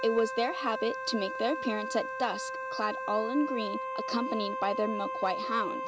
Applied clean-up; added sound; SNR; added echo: none; Wind instrument, woodwind instrument; 4 dB; none.